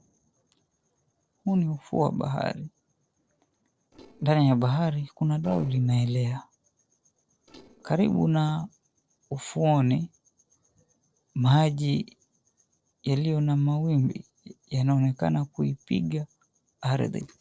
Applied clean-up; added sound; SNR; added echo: neural separator model SepFormer DNS4.